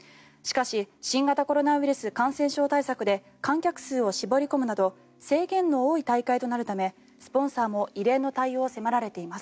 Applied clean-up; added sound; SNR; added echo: none; none; none; none.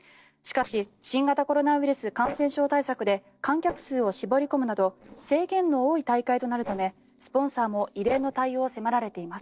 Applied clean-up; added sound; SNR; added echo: neural separator model SepFormer DNS4.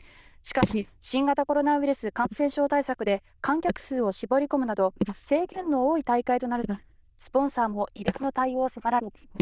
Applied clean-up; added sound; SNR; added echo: neural diffusion model UNIVERSE++.